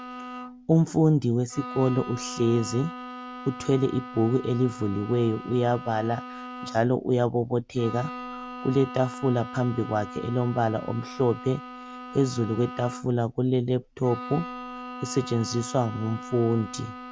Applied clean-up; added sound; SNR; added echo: none; Bowed string instrument; 13 dB; none.